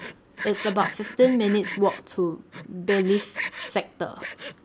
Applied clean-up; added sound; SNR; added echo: none; Sawing; 11 dB; none.